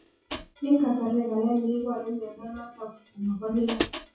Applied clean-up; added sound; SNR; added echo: classical method WPE with log-MMSE.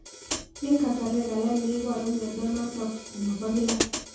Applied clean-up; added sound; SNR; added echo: none; Hi-hat; 8 dB; reverberation time 0.6 s.